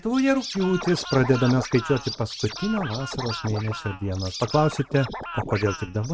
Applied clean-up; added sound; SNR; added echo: neural mask model RNNoise.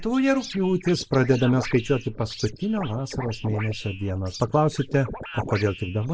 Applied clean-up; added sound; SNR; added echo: neural mask model Resemble Enhance denoiser.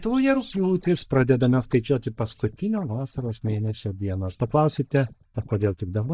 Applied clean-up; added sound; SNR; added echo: neural mask model DeepFilterNet 3.